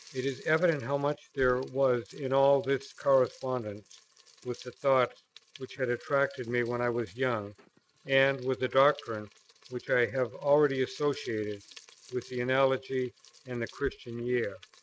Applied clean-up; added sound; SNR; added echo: neural mask model RNNoise.